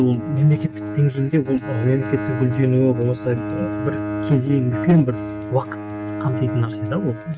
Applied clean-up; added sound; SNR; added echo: neural mask model RNNoise.